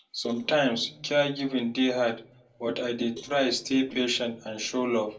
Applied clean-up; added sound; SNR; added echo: neural separator model SepFormer DNS4.